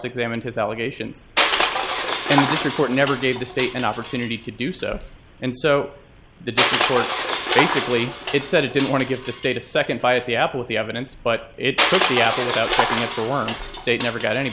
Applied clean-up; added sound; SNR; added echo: none; Crushing; 1 dB; none.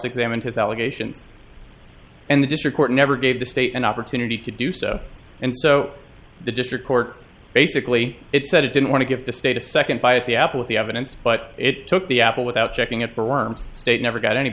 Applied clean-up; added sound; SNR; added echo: none; none; none; none.